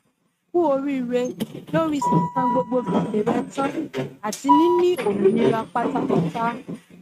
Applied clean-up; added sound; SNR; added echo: neural mask model RNNoise.